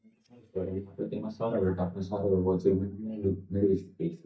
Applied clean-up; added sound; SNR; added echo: neural mask model DeepFilterNet 3.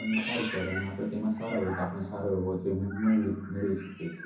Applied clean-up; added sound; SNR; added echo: none; Meow; 11 dB; reverberation time 0.6 s.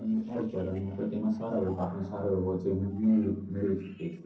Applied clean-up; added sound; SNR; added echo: neural separator model SepFormer DNS4.